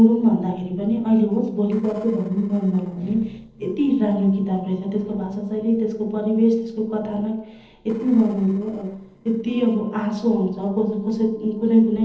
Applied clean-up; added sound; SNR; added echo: neural separator model SepFormer DNS4.